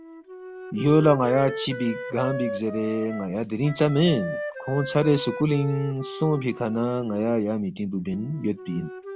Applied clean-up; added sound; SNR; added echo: none; Wind instrument, woodwind instrument; 11 dB; none.